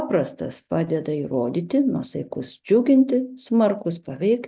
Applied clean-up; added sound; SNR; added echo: none; none; none; none.